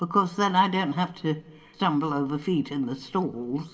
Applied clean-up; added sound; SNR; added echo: none; none; none; reverberation time 0.4 s.